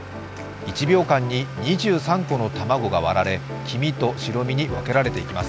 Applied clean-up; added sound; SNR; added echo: none; Accelerating, revving, vroom / Motor vehicle (road); 10 dB; none.